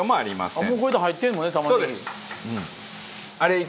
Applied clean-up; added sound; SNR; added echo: none; none; none; none.